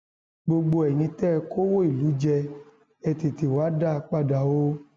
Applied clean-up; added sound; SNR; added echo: none; none; none; none.